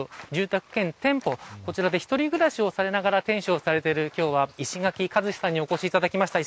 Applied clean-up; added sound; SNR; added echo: none; none; none; none.